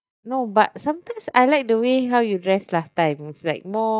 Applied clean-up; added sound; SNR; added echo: neural mask model DeepFilterNet 3.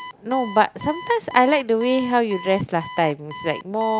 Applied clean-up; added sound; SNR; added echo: none; Alarm; 15 dB; none.